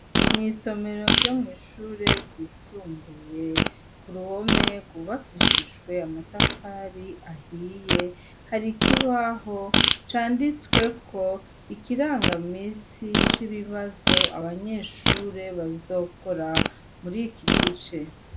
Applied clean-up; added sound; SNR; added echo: none; Fart; -4 dB; none.